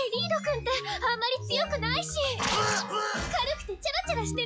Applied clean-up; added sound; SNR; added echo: classical method log-MMSE.